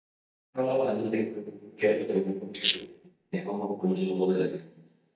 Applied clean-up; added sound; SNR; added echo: neural mask model DeepFilterNet 3.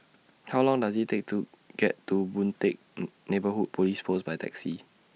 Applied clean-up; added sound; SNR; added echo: none; none; none; none.